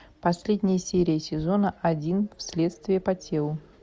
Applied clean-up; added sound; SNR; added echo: none; none; none; none.